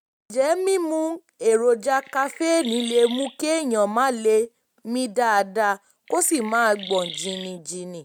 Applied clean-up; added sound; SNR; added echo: neural mask model RNNoise.